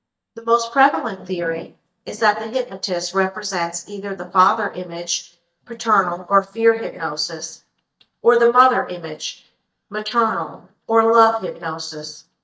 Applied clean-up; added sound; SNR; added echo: neural mask model DeepFilterNet 3.